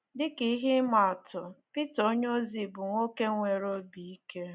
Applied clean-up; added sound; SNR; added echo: none; none; none; none.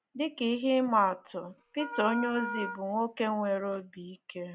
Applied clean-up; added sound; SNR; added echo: none; Wind instrument, woodwind instrument; 9 dB; none.